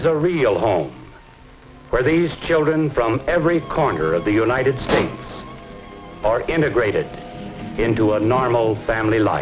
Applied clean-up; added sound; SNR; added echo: none; Explosion; 8 dB; none.